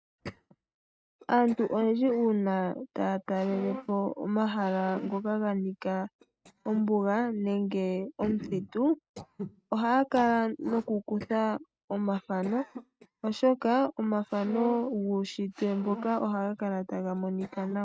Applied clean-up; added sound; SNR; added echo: neural mask model RNNoise.